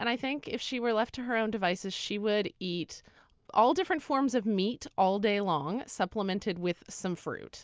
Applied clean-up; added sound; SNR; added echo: none; none; none; none.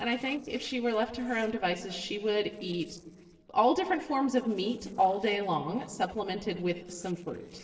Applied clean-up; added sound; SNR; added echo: neural separator model SepFormer DNS4.